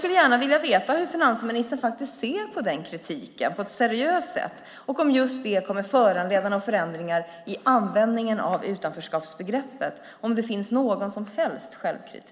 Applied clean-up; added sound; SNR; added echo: none; none; none; none.